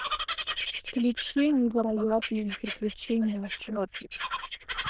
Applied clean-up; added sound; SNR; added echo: neural diffusion model UNIVERSE++.